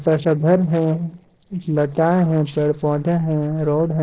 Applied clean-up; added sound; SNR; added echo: neural separator model SepFormer DNS4.